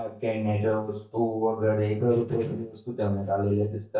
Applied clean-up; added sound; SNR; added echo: neural mask model DeepFilterNet 3.